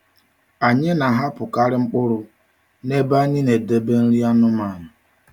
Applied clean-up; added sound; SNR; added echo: none; none; none; none.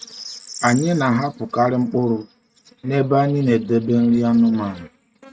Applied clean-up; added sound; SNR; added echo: neural mask model RNNoise.